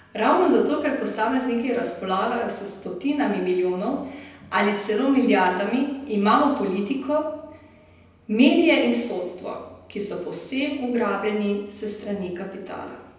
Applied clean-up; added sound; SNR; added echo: none; none; none; reverberation time 0.9 s.